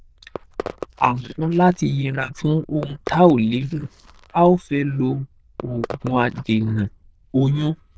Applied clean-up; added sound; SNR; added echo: neural diffusion model UNIVERSE++.